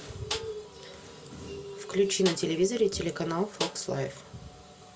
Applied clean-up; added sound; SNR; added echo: none; Snare drum; 11 dB; none.